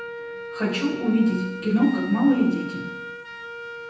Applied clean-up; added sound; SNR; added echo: none; Wind instrument, woodwind instrument; 11 dB; reverberation time 0.9 s.